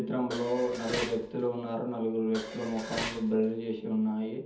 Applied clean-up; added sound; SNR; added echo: none; Dishes, pots, and pans; 9 dB; reverberation time 0.7 s.